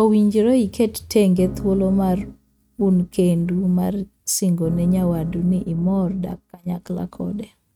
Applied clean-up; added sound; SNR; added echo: neural mask model RNNoise.